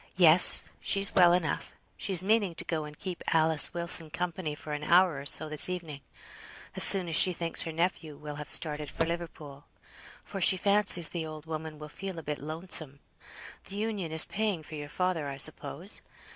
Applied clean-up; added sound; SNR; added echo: neural separator model SepFormer DNS4.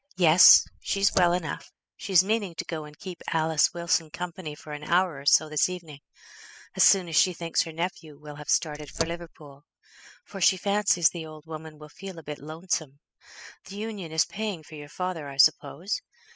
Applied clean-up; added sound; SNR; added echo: classical method spectral subtraction.